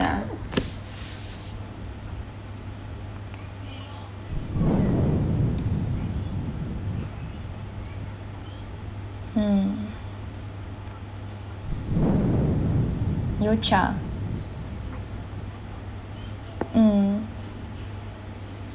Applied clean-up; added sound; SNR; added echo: none; Wind; 0 dB; none.